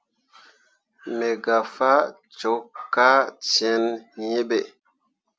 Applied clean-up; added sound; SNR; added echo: none; none; none; none.